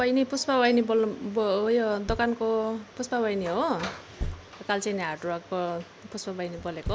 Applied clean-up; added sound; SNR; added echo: none; Thump, thud; 15 dB; none.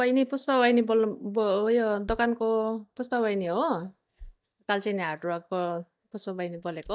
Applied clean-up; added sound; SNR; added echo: neural mask model DeepFilterNet 3.